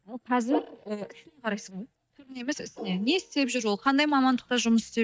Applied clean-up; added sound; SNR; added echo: neural mask model DeepFilterNet 3.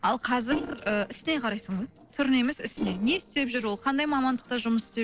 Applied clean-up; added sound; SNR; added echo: neural separator model SepFormer DNS4.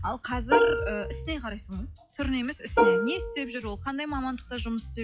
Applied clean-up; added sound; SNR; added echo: classical method log-MMSE.